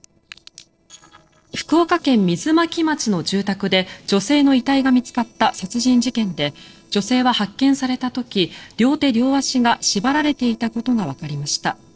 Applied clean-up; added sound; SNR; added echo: neural separator model SepFormer DNS4.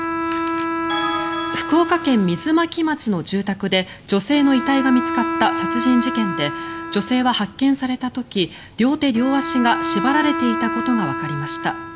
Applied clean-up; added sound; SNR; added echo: none; Bowed string instrument; 6 dB; none.